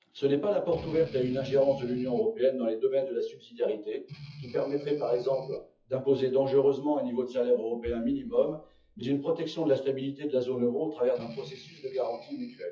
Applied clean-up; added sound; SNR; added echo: classical method WPE with log-MMSE.